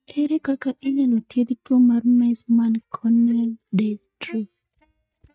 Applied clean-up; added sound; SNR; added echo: neural mask model DeepFilterNet 3.